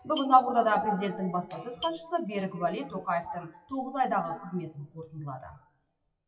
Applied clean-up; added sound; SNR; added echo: classical method WPE with log-MMSE.